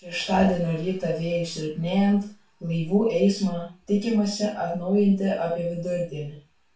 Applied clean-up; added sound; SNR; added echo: none; none; none; reverberation time 0.3 s.